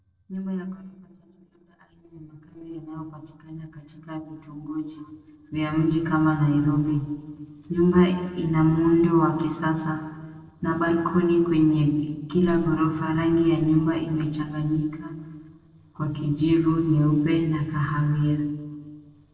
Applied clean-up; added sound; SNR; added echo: neural separator model SepFormer DNS4.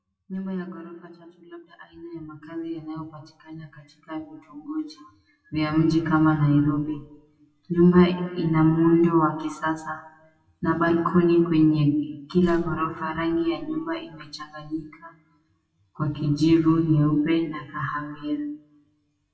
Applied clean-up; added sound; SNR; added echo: classical method WPE with log-MMSE.